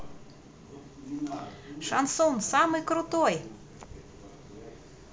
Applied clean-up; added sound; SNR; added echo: none; none; none; none.